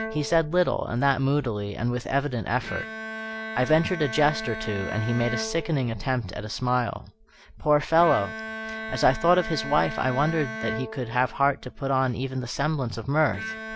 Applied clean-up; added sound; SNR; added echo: none; Bowed string instrument; 11 dB; none.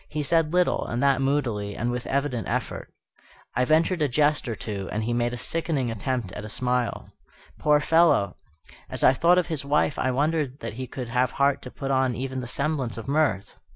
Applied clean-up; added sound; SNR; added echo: none; none; none; none.